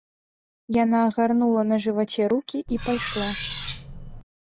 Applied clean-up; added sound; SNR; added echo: none; Cutlery, silverware; 1 dB; none.